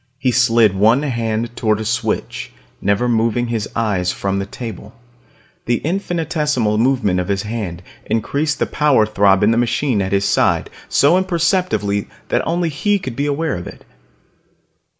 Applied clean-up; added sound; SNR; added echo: none; none; none; none.